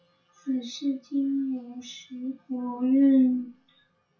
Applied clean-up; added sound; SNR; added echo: classical method WPE with log-MMSE.